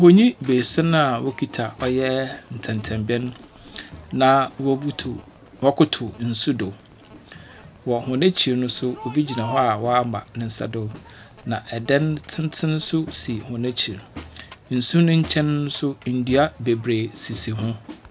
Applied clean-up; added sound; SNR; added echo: none; Crowd; 20 dB; none.